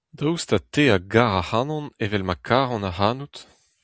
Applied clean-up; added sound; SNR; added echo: none; none; none; none.